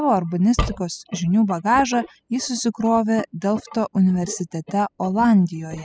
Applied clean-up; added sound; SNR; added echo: classical method spectral subtraction.